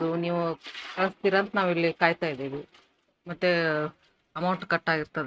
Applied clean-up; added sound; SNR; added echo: neural mask model RNNoise.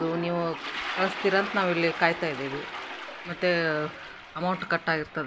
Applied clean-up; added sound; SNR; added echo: none; Toilet flush; 9 dB; none.